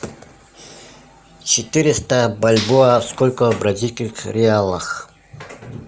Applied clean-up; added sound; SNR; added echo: none; Clapping; 13 dB; none.